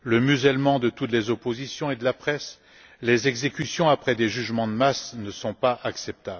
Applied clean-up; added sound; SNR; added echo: none; none; none; none.